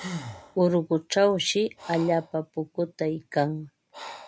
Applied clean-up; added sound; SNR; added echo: none; Breathing; 16 dB; none.